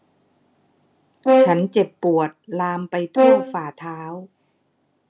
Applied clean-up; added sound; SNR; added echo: none; Brass instrument; -4 dB; none.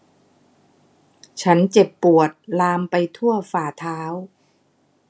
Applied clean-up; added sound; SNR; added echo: none; none; none; none.